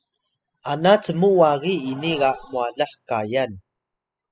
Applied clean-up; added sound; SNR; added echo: classical method spectral subtraction.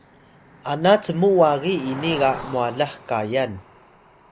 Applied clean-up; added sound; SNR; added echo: none; Cricket; 17 dB; none.